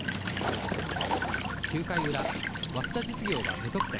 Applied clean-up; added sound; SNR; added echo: none; Walk, footsteps / Stream / Trickle, dribble / Chirp, tweet; -3 dB; none.